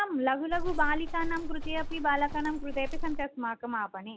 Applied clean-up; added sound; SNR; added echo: none; Livestock, farm animals, working animals; 1 dB; none.